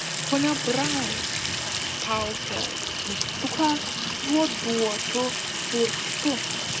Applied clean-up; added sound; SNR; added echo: none; Sink (filling or washing) / Water tap, faucet; 0 dB; none.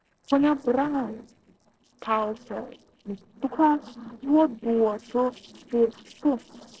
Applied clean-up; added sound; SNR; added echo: neural separator model SepFormer DNS4.